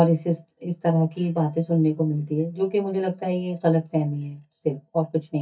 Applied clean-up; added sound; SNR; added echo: neural mask model DeepFilterNet 3.